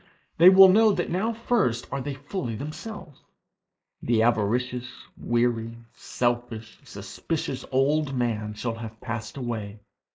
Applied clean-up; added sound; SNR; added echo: neural mask model Resemble Enhance denoiser.